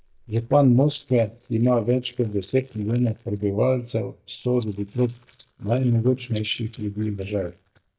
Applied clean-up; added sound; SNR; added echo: neural mask model DeepFilterNet 3.